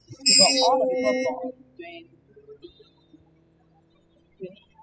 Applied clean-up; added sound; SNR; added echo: classical method spectral subtraction.